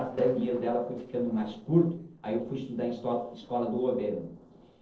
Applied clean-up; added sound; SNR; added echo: neural separator model SepFormer DNS4.